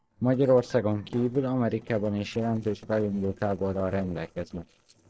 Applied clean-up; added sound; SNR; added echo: neural separator model SepFormer DNS4.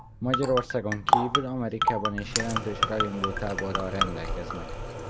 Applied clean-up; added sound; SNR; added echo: none; Marimba, xylophone + Water tap, faucet; -2 dB; none.